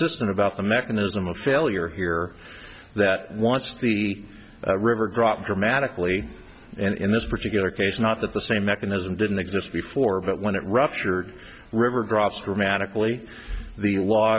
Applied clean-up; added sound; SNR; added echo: none; none; none; none.